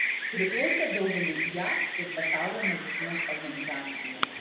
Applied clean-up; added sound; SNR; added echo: none; Bird vocalization, bird call, bird song; -3 dB; reverberation time 0.8 s.